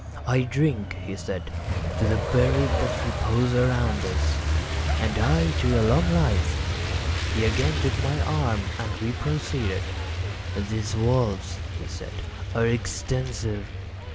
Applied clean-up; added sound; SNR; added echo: none; Truck; 0 dB; none.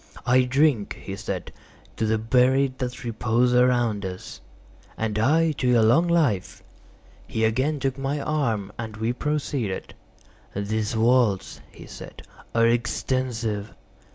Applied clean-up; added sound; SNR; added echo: none; none; none; none.